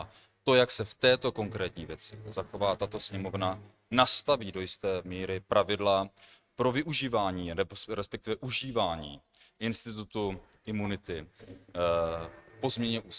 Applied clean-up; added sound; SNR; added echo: neural mask model RNNoise.